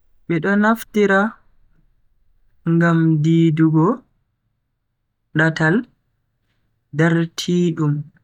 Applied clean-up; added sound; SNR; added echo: neural mask model DeepFilterNet 3.